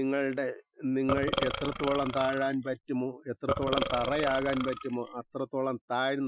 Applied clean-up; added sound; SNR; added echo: classical method Wiener filter.